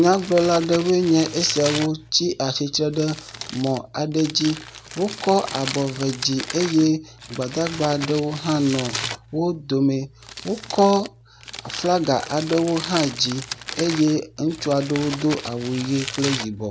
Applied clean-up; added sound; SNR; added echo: none; Crumpling, crinkling; 12 dB; none.